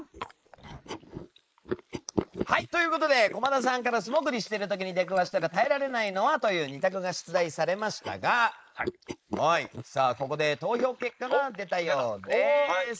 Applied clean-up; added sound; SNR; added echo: neural mask model Resemble Enhance denoiser.